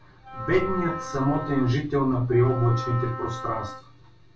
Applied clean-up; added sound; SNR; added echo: none; Wind instrument, woodwind instrument; 11 dB; reverberation time 0.1 s.